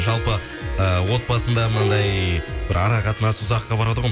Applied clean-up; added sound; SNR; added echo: none; Piano + Harp; 11 dB; none.